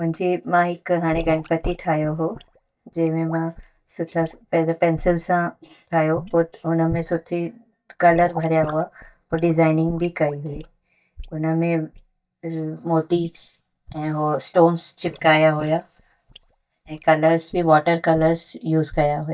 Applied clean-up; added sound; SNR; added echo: neural mask model DeepFilterNet 3.